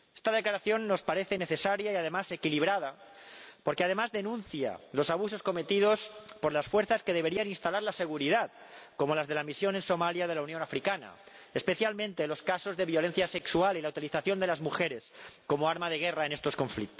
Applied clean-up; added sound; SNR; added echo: none; none; none; none.